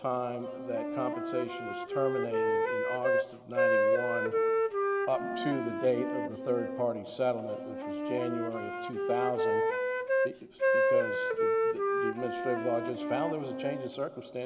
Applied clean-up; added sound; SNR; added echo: none; Wind instrument, woodwind instrument; -4 dB; none.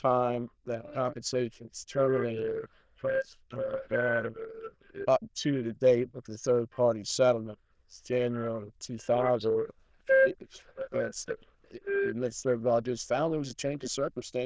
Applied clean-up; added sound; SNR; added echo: neural diffusion model UNIVERSE++.